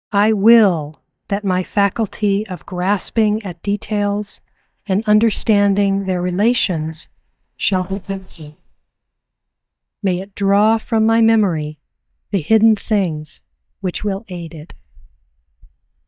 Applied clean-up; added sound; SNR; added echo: neural mask model DeepFilterNet 3.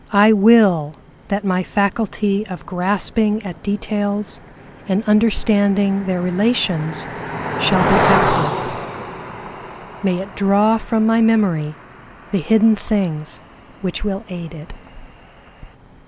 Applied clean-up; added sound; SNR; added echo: none; Cricket; 8 dB; none.